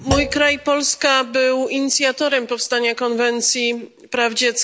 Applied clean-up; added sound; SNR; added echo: none; Thump, thud; 12 dB; none.